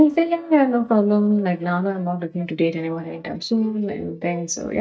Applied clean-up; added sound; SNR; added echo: neural mask model DeepFilterNet 3.